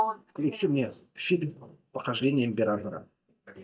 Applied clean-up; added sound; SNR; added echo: neural mask model DeepFilterNet 3.